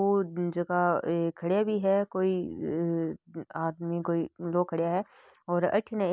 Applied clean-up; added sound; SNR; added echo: none; none; none; none.